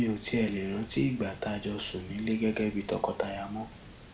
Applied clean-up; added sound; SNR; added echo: none; Water; 17 dB; reverberation time 0.4 s.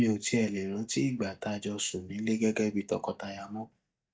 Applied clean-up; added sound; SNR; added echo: neural mask model DeepFilterNet 3.